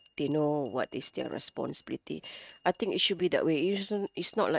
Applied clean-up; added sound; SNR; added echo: neural mask model RNNoise.